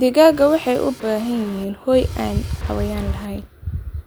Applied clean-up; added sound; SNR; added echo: none; Drum kit; 19 dB; none.